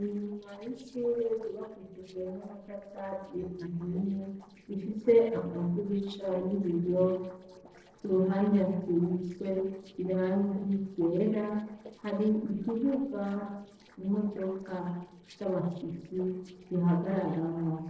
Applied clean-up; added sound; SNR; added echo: neural separator model SepFormer DNS4.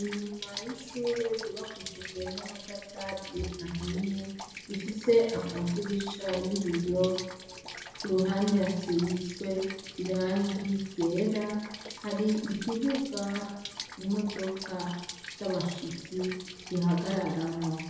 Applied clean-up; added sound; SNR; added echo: none; Rain; 12 dB; reverberation time 1.0 s.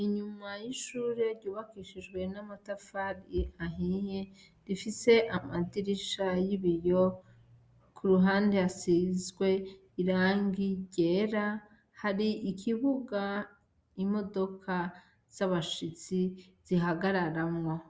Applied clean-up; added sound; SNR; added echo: none; none; none; none.